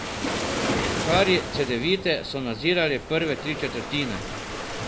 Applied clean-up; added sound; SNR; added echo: none; Waves, surf; 4 dB; none.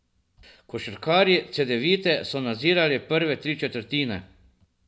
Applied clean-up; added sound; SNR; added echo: none; none; none; none.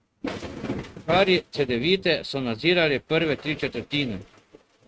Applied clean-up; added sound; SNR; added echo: neural mask model RNNoise.